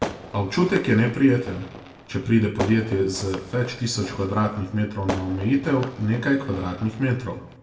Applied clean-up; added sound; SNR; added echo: none; Fireworks; 13 dB; reverberation time 0.7 s.